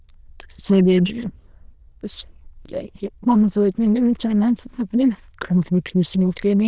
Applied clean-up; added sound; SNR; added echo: neural diffusion model UNIVERSE++.